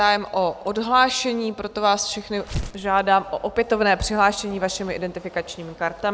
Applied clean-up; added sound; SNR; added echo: none; Tearing; 12 dB; none.